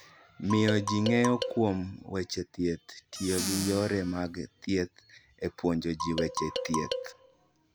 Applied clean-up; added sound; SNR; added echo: none; Marimba, xylophone + Squeak / Cupboard open or close; 5 dB; none.